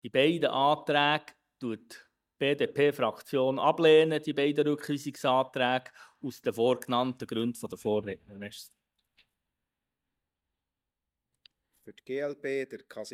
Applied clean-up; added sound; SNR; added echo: neural mask model DeepFilterNet 3.